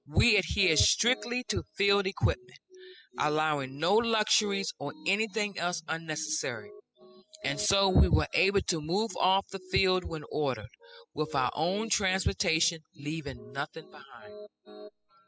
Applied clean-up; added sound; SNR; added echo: classical method spectral subtraction.